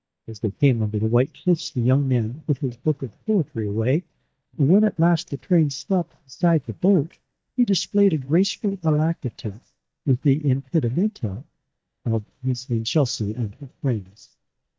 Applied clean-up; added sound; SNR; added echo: neural mask model DeepFilterNet 3.